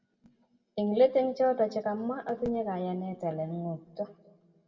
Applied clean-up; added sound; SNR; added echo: none; none; none; reverberation time 1.4 s.